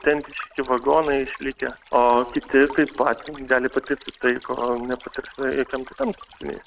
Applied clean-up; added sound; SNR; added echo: neural mask model RNNoise.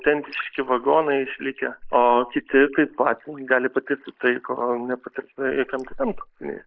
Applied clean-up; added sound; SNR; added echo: neural mask model Resemble Enhance denoiser.